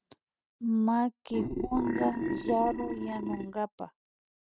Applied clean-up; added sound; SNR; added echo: neural mask model RNNoise.